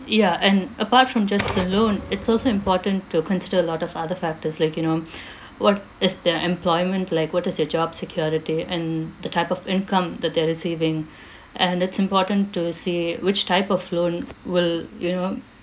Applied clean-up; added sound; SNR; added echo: none; Typewriter; 10 dB; none.